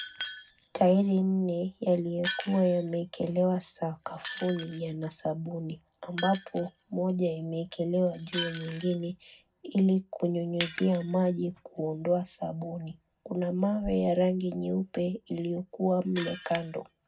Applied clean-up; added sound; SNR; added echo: none; Shatter; 12 dB; reverberation time 0.3 s.